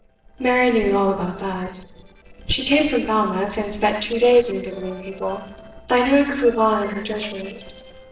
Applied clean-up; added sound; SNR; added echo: neural separator model SepFormer DNS4.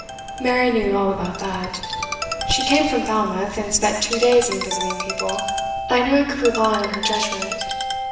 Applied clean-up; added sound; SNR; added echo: none; Ringtone; 6 dB; reverberation time 1.1 s.